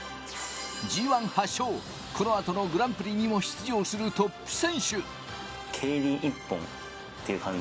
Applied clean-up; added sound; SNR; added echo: none; none; none; none.